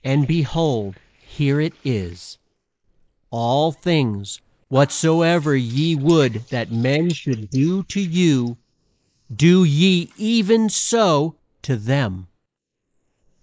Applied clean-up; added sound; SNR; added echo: neural mask model Resemble Enhance denoiser.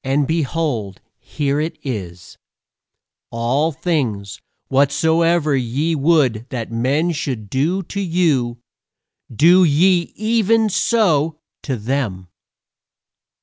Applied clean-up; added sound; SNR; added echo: none; none; none; none.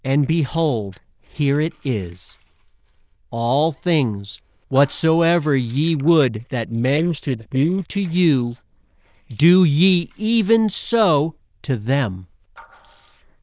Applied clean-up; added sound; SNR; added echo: neural diffusion model UNIVERSE++.